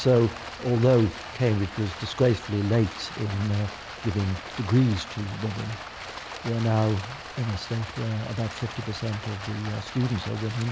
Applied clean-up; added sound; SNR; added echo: none; Stream; 12 dB; none.